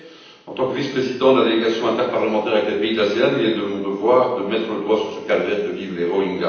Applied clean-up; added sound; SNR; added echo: none; none; none; reverberation time 0.9 s.